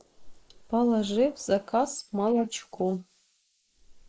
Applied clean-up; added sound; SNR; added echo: neural mask model Resemble Enhance denoiser.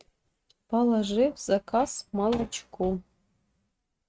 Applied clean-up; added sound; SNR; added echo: neural mask model RNNoise.